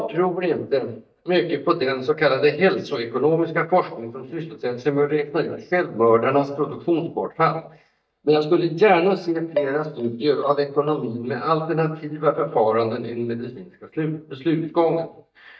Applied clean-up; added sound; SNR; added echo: neural mask model DeepFilterNet 3.